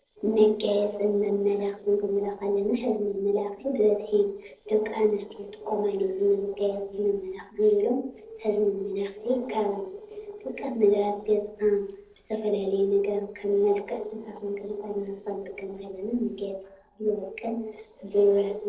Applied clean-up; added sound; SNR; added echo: neural separator model SepFormer DNS4.